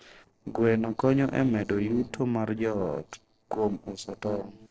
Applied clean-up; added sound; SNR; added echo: neural separator model SepFormer DNS4.